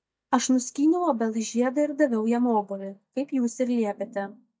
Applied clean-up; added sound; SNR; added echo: neural mask model DeepFilterNet 3.